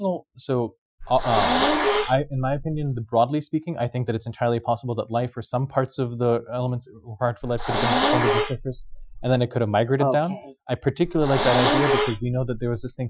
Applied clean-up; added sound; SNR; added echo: classical method Wiener filter.